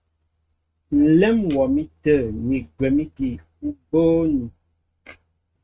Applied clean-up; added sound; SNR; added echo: neural mask model RNNoise.